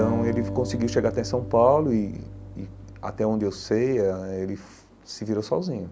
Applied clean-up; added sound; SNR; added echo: none; Acoustic guitar; 10 dB; none.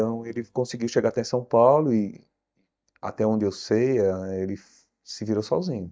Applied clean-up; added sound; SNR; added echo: neural mask model DeepFilterNet 3.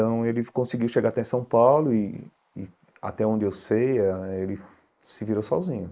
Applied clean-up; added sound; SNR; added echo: neural mask model Resemble Enhance denoiser.